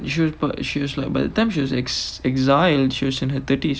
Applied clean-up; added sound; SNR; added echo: none; none; none; none.